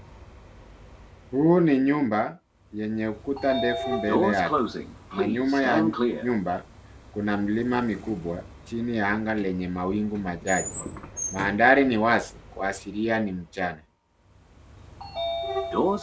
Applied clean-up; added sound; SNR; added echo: none; Sliding door / Train; 6 dB; none.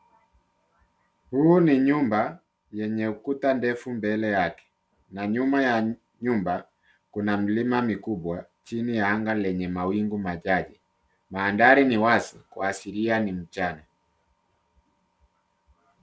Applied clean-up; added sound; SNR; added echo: none; none; none; none.